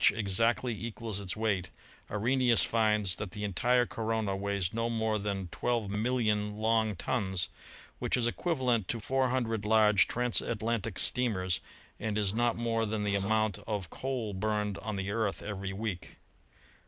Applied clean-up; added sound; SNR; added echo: neural mask model Resemble Enhance denoiser.